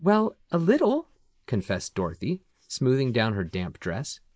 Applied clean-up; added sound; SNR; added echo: neural mask model Resemble Enhance denoiser.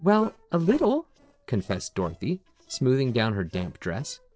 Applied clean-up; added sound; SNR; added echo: neural separator model SepFormer DNS4.